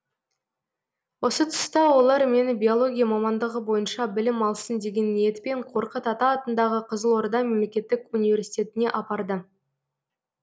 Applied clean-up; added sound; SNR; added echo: none; none; none; none.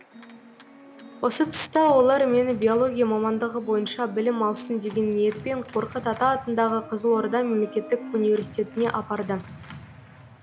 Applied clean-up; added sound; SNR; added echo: none; Organ; 17 dB; none.